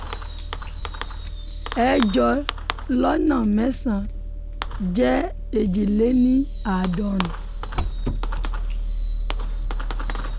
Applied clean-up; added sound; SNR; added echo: none; Fireworks; 4 dB; none.